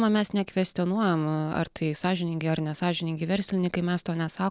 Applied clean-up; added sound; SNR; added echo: none; none; none; none.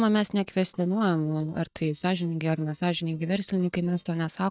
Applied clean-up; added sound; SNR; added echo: neural mask model DeepFilterNet 3.